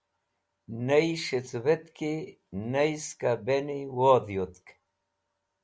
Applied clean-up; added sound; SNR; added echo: none; none; none; none.